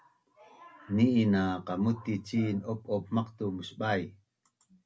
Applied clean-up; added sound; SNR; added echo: none; none; none; none.